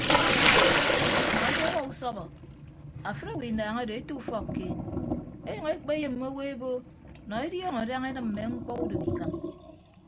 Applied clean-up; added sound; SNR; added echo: none; Sink (filling or washing); -5 dB; none.